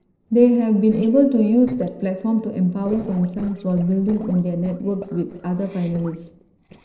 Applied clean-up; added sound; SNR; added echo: neural separator model SepFormer DNS4.